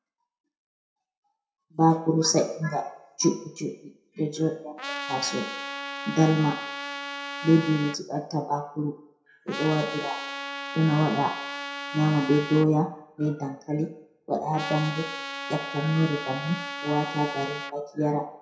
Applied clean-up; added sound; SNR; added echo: none; Trumpet; 8 dB; reverberation time 0.5 s.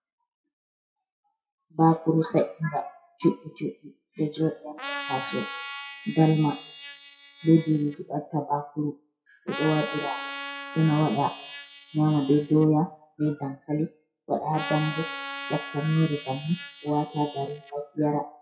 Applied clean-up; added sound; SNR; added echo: classical method WPE with log-MMSE.